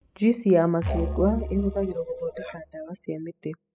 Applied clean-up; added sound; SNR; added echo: classical method spectral subtraction.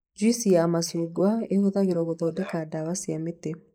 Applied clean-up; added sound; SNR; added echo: neural mask model Resemble Enhance denoiser.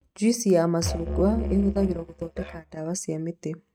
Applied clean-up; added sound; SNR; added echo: neural mask model RNNoise.